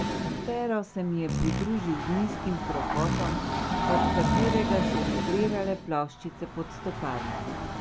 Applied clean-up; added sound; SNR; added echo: none; Fart + Train; -2 dB; none.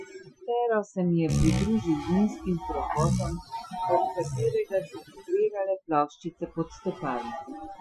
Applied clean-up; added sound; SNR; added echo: classical method Wiener filter.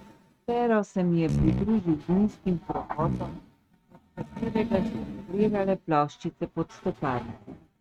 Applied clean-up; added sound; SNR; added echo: neural mask model RNNoise.